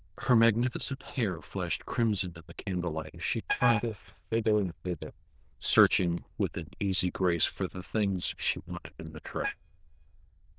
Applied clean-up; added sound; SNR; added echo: neural diffusion model UNIVERSE++.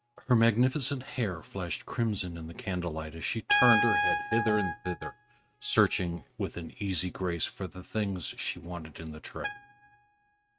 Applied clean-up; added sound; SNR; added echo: neural mask model RNNoise.